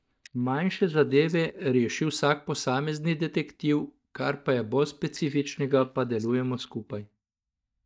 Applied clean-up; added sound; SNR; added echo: neural mask model DeepFilterNet 3.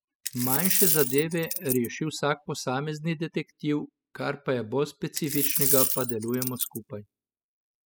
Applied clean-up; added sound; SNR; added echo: classical method spectral subtraction.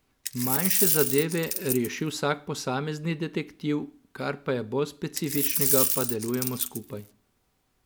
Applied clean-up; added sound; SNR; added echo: none; Coin (dropping); -1 dB; none.